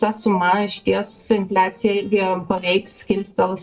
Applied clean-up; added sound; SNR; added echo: neural separator model SepFormer DNS4.